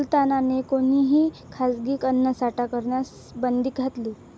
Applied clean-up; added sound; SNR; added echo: none; none; none; none.